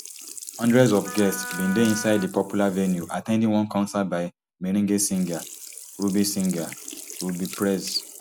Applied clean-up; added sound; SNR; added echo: none; Sink (filling or washing) + Wind instrument, woodwind instrument; 14 dB; none.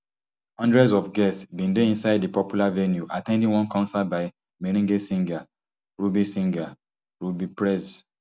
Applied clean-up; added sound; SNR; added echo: none; none; none; none.